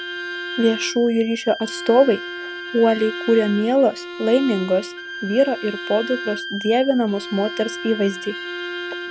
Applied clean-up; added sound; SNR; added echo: none; Bowed string instrument + Wind instrument, woodwind instrument; 10 dB; none.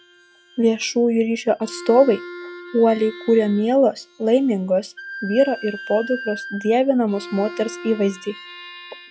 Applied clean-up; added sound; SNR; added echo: classical method log-MMSE.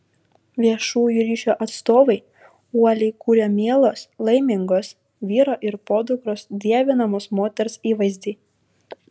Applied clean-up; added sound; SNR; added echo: none; none; none; none.